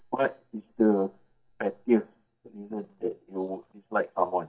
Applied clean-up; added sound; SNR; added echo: neural mask model DeepFilterNet 3.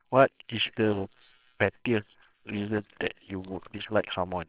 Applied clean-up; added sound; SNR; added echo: neural separator model SepFormer WHAMR!.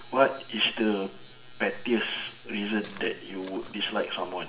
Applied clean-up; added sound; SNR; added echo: none; Walk, footsteps; 18 dB; reverberation time 0.6 s.